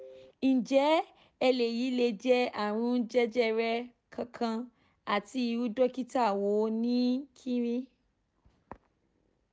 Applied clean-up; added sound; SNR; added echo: none; none; none; none.